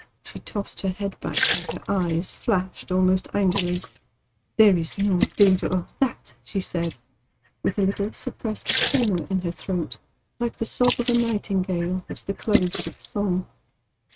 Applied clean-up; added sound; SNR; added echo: neural mask model RNNoise.